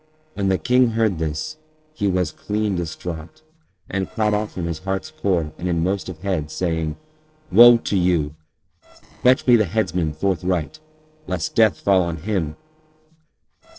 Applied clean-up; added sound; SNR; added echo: neural separator model SepFormer DNS4.